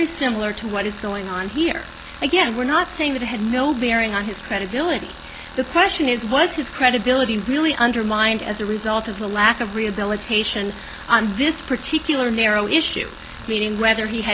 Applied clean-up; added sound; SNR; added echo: none; Tools; 16 dB; none.